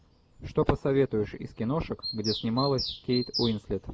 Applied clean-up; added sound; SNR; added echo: none; Bird vocalization, bird call, bird song; 10 dB; none.